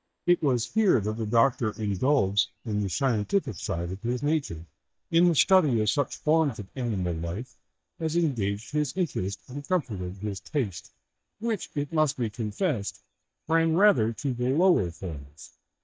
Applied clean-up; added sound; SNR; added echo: neural mask model DeepFilterNet 3.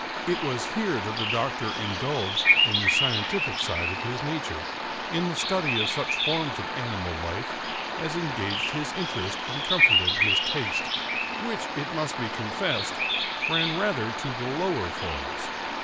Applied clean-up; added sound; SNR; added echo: none; Bird vocalization, bird call, bird song; -4 dB; none.